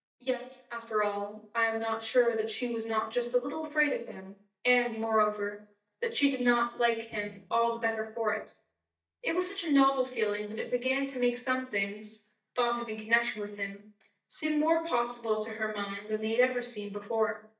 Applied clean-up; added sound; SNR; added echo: neural mask model DeepFilterNet 3.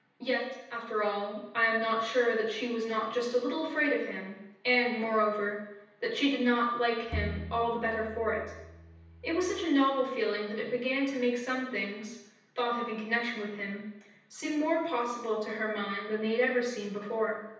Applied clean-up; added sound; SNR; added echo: none; Bowed string instrument; 10 dB; reverberation time 0.9 s.